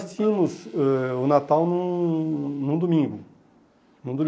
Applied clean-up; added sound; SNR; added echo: neural mask model Resemble Enhance denoiser.